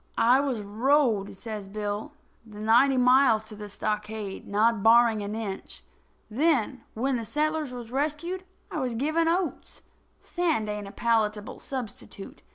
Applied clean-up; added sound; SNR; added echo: none; none; none; none.